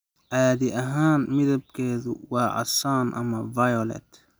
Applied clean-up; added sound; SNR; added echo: none; none; none; none.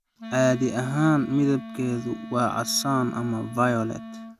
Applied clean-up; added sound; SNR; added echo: none; Wind instrument, woodwind instrument; 13 dB; none.